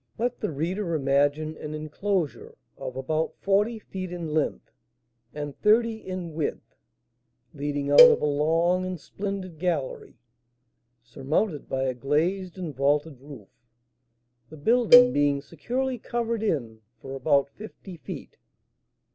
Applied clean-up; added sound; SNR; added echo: none; Cowbell; -3 dB; none.